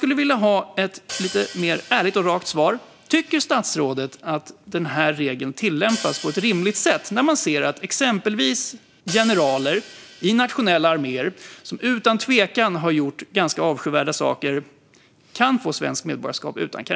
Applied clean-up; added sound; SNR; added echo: none; Hi-hat; 17 dB; none.